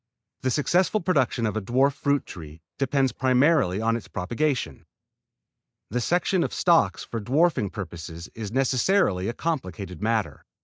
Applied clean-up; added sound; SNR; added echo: neural mask model Resemble Enhance denoiser.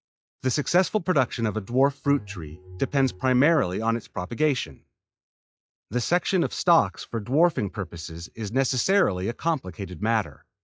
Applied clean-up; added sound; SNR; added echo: classical method log-MMSE.